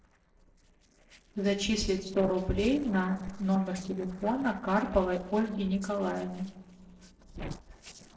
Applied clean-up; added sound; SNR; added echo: neural separator model SepFormer DNS4.